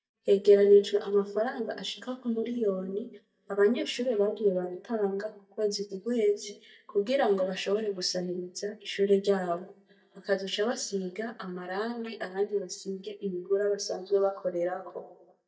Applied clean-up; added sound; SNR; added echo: neural mask model DeepFilterNet 3.